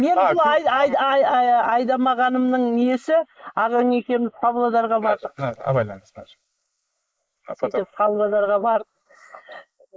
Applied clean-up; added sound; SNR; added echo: neural mask model Resemble Enhance denoiser.